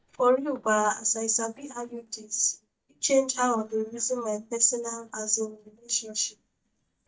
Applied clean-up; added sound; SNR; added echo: neural mask model DeepFilterNet 3.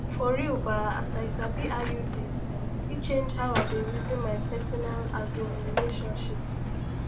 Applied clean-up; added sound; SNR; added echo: none; Mechanisms; -3 dB; reverberation time 0.2 s.